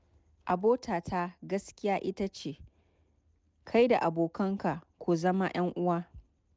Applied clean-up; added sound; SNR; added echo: none; none; none; none.